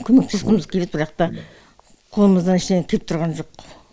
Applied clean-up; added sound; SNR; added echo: neural mask model Resemble Enhance denoiser.